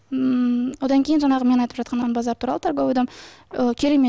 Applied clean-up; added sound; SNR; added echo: none; none; none; none.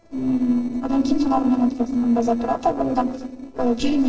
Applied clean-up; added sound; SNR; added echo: neural separator model SepFormer DNS4.